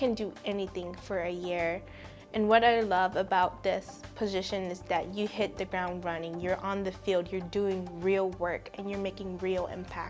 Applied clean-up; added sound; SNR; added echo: none; none; none; none.